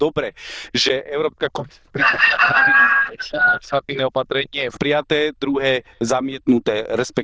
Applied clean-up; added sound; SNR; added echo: neural diffusion model UNIVERSE++.